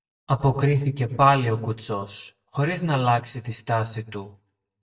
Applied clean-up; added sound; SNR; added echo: neural mask model DeepFilterNet 3.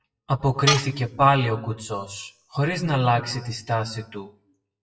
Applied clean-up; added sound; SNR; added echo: classical method WPE with log-MMSE.